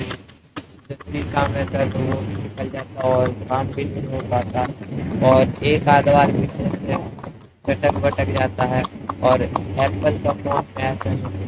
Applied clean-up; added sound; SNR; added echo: neural mask model RNNoise.